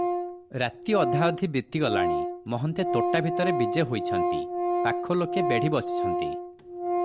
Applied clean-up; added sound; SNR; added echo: none; Organ; 0 dB; none.